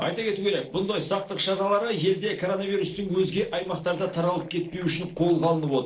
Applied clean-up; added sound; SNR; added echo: neural separator model SepFormer DNS4.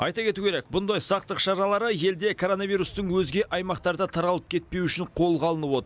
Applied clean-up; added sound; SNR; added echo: none; none; none; none.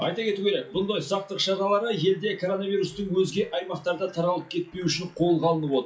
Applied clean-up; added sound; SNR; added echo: classical method WPE with log-MMSE.